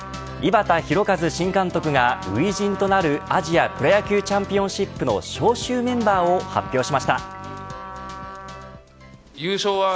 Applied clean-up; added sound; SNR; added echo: none; Trumpet; 16 dB; none.